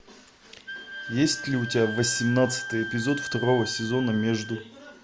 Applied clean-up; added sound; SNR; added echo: none; Wind instrument, woodwind instrument; 10 dB; none.